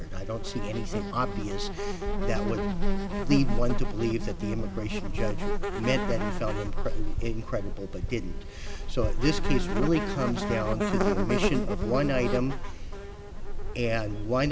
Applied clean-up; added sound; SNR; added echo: none; Insect; -4 dB; none.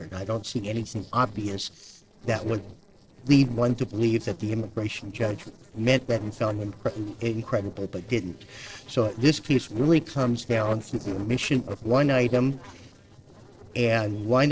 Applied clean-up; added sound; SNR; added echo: neural separator model SepFormer DNS4.